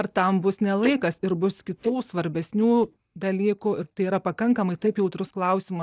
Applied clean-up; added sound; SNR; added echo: neural mask model DeepFilterNet 3.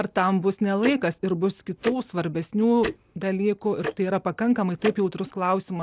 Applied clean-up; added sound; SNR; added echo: none; Tick-tock; 13 dB; none.